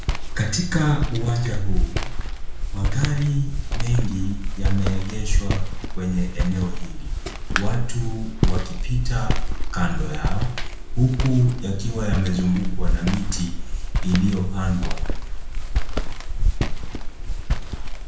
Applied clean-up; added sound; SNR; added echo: none; Walk, footsteps; -4 dB; reverberation time 0.5 s.